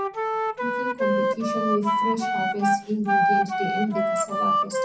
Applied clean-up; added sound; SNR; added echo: none; Wind instrument, woodwind instrument; -5 dB; reverberation time 0.3 s.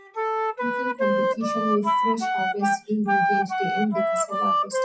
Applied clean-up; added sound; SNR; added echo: classical method WPE with log-MMSE.